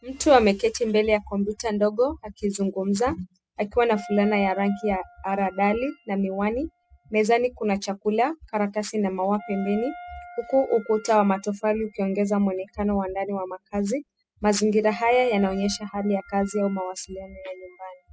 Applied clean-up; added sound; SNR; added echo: classical method spectral subtraction.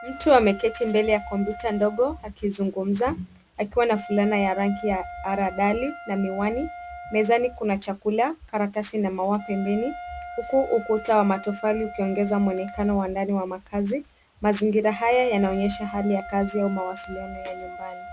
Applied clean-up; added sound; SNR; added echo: none; Wind instrument, woodwind instrument; 15 dB; none.